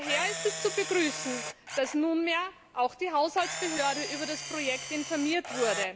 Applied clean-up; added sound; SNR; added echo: none; Camera; 8 dB; none.